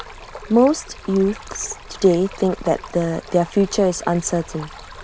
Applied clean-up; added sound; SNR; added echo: none; Stream; 17 dB; none.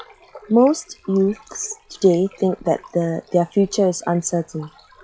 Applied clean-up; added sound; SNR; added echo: classical method log-MMSE.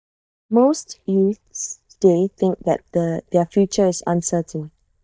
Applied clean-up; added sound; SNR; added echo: neural mask model DeepFilterNet 3.